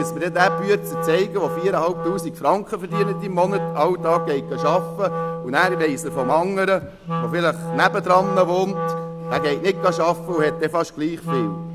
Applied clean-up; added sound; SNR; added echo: none; Wind instrument, woodwind instrument; 6 dB; none.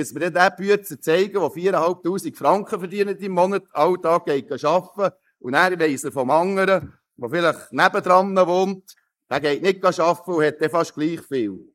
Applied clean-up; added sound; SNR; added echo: neural mask model Resemble Enhance denoiser.